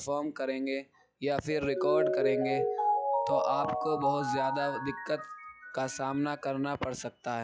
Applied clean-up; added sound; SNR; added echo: classical method log-MMSE.